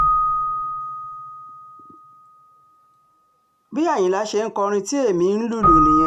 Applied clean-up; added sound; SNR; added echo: none; Keyboard (musical); 0 dB; none.